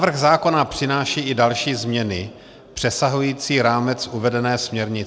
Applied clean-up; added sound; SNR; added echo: none; none; none; none.